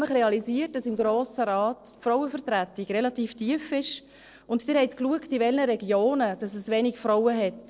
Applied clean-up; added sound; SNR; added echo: neural separator model SepFormer DNS4.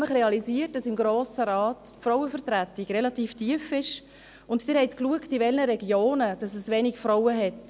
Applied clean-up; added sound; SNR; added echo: none; none; none; none.